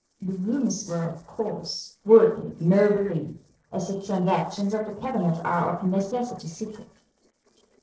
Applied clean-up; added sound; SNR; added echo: neural separator model SepFormer DNS4.